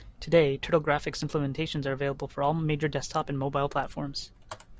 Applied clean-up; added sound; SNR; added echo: none; none; none; none.